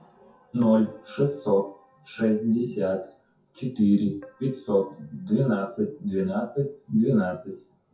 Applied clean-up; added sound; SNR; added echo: classical method WPE with log-MMSE.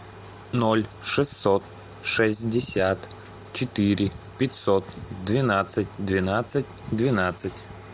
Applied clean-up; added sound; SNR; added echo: none; none; none; none.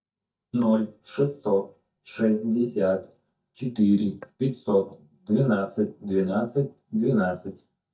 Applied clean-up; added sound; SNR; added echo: neural mask model DeepFilterNet 3.